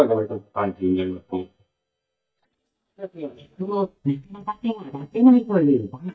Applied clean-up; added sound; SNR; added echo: neural mask model DeepFilterNet 3.